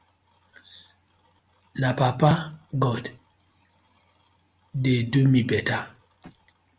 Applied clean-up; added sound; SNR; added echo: none; none; none; none.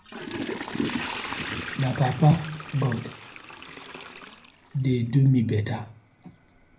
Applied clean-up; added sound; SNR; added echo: none; Toilet flush / Water; 9 dB; reverberation time 0.4 s.